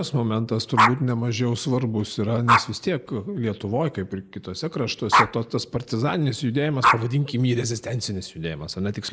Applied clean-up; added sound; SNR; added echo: neural mask model Resemble Enhance denoiser.